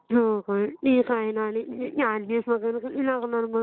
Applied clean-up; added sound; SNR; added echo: none; none; none; none.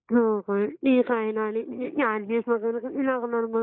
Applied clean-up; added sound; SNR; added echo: neural mask model Resemble Enhance denoiser.